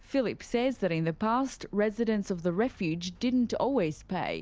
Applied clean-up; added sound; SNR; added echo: none; none; none; none.